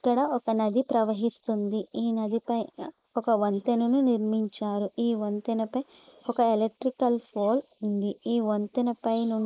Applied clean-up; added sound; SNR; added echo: neural mask model Resemble Enhance denoiser.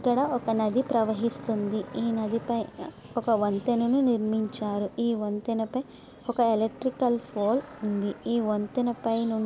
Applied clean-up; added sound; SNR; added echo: none; Motorcycle; 18 dB; none.